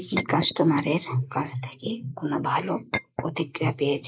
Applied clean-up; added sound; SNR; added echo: neural mask model Resemble Enhance denoiser.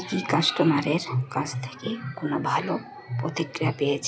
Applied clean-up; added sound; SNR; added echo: none; none; none; none.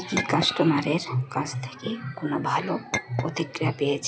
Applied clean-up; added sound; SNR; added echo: none; Chink, clink; 8 dB; none.